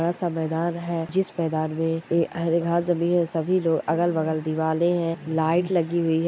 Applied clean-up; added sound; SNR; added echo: none; none; none; none.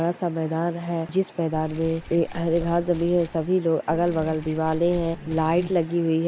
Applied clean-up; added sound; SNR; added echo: none; Keys jangling; 13 dB; none.